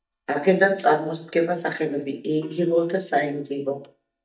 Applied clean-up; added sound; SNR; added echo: neural mask model DeepFilterNet 3.